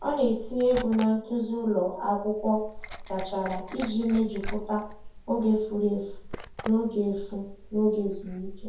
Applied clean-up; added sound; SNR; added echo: none; Liquid; 11 dB; reverberation time 0.6 s.